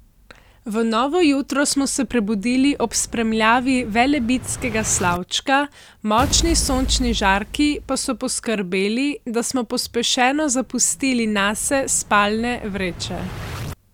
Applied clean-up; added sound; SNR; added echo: none; Explosion; 12 dB; none.